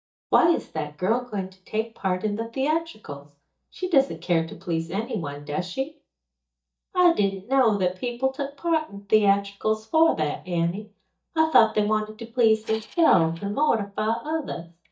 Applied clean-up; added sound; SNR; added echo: neural mask model DeepFilterNet 3.